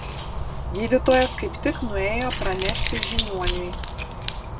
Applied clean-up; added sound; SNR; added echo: none; Keys jangling; 2 dB; none.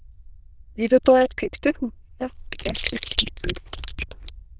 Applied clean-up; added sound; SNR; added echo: neural diffusion model UNIVERSE++.